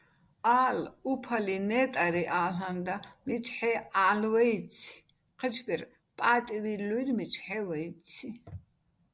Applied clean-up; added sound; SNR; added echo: none; none; none; none.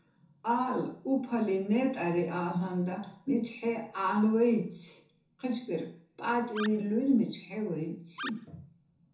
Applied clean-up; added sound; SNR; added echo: none; Animal; 13 dB; reverberation time 0.7 s.